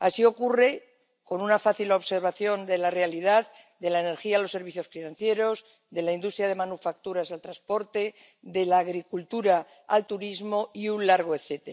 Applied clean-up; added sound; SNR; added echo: none; none; none; none.